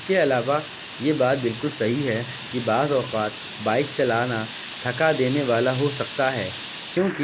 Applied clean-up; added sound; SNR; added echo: none; Fire; 11 dB; none.